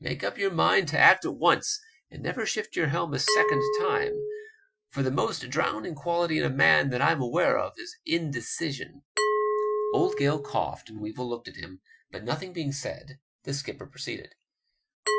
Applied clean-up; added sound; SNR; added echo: classical method Wiener filter.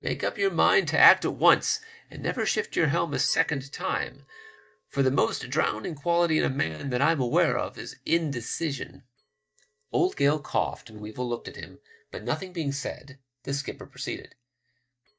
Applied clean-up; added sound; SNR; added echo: neural mask model DeepFilterNet 3.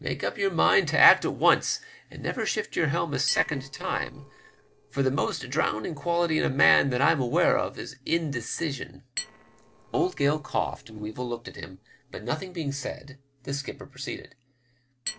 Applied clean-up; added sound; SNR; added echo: neural separator model SepFormer DNS4.